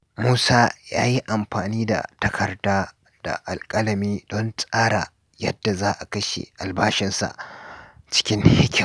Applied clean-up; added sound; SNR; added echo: none; none; none; none.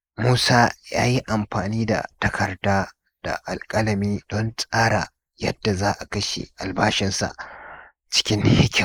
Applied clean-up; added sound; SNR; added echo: neural mask model Resemble Enhance denoiser.